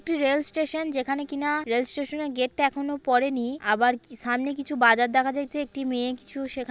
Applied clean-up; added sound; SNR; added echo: none; none; none; none.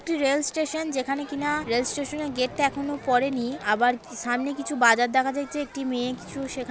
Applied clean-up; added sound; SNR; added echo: none; Crowd + Wild animals; 17 dB; none.